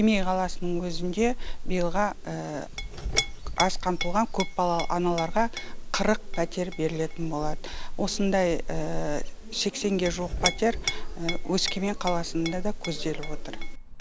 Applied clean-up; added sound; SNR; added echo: none; Chink, clink; 2 dB; none.